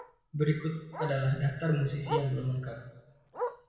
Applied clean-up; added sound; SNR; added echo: none; Bark; 9 dB; reverberation time 1.0 s.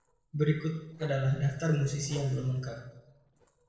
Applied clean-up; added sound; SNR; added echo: neural separator model SepFormer DNS4.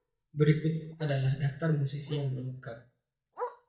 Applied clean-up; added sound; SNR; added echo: neural mask model DeepFilterNet 3.